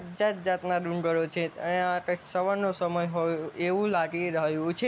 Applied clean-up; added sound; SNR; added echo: none; none; none; none.